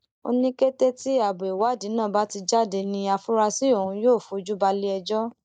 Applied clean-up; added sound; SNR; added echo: neural mask model DeepFilterNet 3.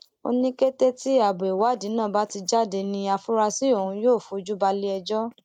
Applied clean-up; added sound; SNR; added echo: neural mask model Resemble Enhance denoiser.